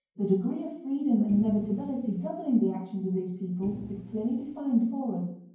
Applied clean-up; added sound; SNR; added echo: none; Thump, thud; 15 dB; reverberation time 0.9 s.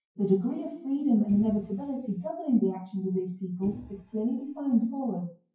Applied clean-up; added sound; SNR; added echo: classical method WPE with log-MMSE.